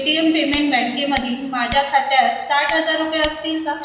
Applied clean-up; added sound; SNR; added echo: none; Scissors; 16 dB; reverberation time 1.1 s.